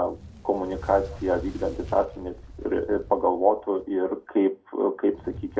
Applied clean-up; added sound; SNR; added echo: none; Fire; 16 dB; reverberation time 0.2 s.